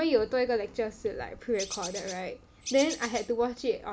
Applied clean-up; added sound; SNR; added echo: none; Bird; 10 dB; none.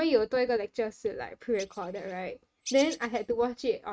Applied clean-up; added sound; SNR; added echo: neural mask model RNNoise.